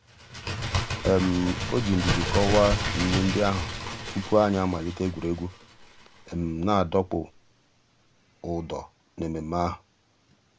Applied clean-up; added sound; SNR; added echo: none; Bird; 5 dB; none.